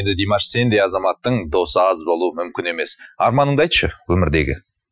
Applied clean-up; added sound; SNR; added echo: classical method Wiener filter.